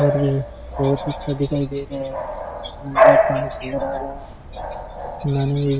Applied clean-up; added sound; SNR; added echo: none; Bark / Bird vocalization, bird call, bird song; -1 dB; none.